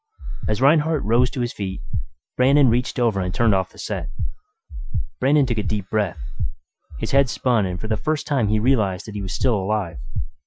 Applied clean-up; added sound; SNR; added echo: classical method Wiener filter.